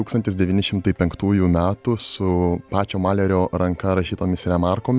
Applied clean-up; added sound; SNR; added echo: none; none; none; none.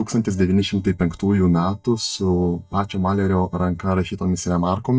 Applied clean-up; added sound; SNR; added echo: neural mask model DeepFilterNet 3.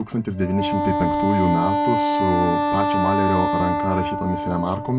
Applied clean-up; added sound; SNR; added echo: none; Wind instrument, woodwind instrument; -1 dB; reverberation time 0.2 s.